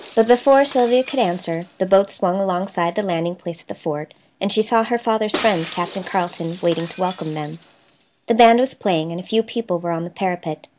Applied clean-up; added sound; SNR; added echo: none; Shatter; 17 dB; none.